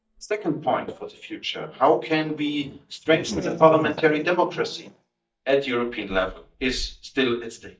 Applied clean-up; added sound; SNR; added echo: neural mask model DeepFilterNet 3.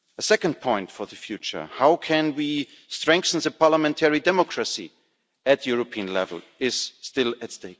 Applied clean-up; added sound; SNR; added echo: none; none; none; none.